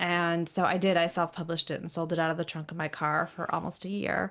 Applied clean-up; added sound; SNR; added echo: neural separator model SepFormer DNS4.